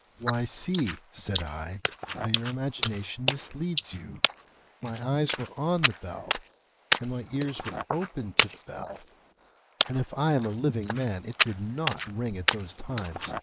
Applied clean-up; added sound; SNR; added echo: neural mask model Resemble Enhance denoiser.